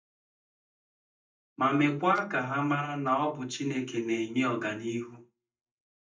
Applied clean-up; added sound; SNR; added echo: neural mask model DeepFilterNet 3.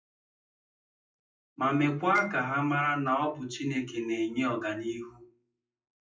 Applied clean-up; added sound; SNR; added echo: classical method WPE with log-MMSE.